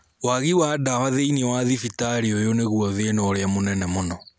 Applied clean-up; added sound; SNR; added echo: none; none; none; none.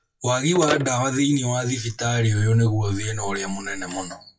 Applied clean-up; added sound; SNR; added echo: classical method WPE with log-MMSE.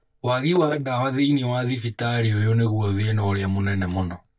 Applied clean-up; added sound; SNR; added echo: neural mask model DeepFilterNet 3.